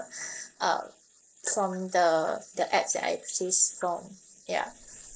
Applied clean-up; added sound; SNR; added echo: neural mask model Resemble Enhance denoiser.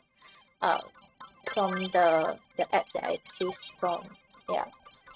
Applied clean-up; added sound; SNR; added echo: neural mask model RNNoise.